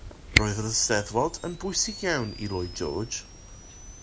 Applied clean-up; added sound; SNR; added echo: none; Camera; 4 dB; none.